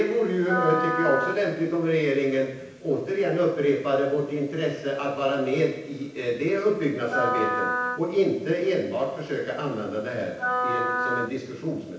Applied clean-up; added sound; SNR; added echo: none; Wind instrument, woodwind instrument; 3 dB; reverberation time 0.9 s.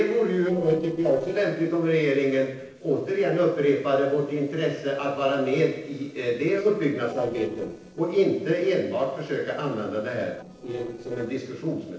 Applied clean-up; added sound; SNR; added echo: neural separator model SepFormer DNS4.